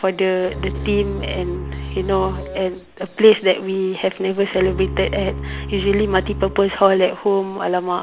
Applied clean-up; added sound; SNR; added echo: none; Bowed string instrument; 9 dB; none.